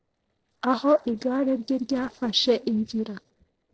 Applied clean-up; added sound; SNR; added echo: neural separator model SepFormer DNS4.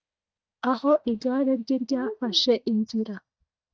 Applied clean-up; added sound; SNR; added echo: neural mask model DeepFilterNet 3.